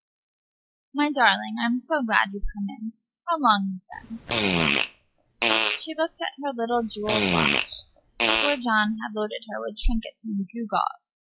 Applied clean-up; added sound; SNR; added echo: classical method log-MMSE.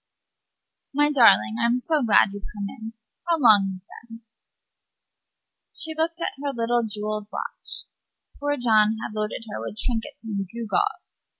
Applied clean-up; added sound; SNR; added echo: none; none; none; none.